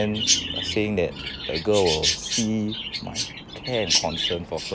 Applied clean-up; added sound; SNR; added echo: none; Chirp, tweet; 1 dB; none.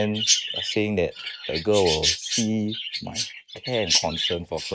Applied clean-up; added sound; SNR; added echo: neural mask model Resemble Enhance denoiser.